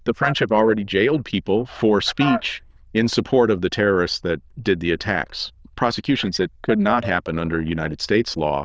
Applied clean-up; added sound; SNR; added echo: neural diffusion model UNIVERSE++.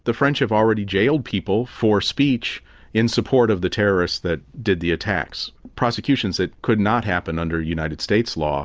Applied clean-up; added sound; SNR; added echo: none; none; none; none.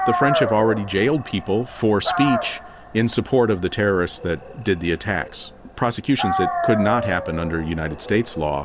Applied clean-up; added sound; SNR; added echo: none; Dog; 6 dB; none.